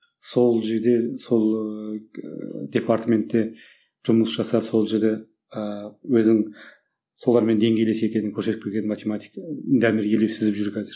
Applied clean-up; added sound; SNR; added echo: none; none; none; none.